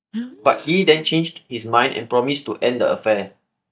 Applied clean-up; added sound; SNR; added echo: neural mask model DeepFilterNet 3.